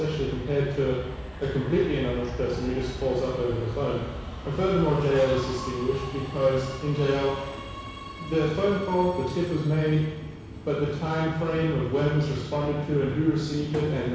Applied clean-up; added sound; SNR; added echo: none; Subway, metro, underground; 12 dB; reverberation time 1.1 s.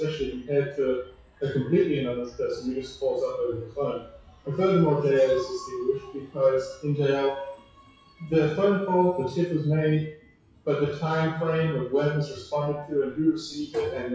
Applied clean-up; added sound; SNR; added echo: classical method WPE with log-MMSE.